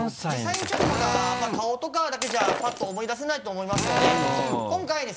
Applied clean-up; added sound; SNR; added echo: none; Shatter + Drill; 1 dB; none.